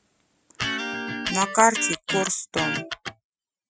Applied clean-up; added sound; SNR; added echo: classical method Wiener filter.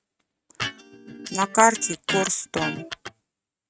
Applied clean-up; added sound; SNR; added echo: neural mask model RNNoise.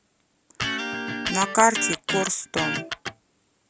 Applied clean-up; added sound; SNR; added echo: none; Electric guitar; 2 dB; none.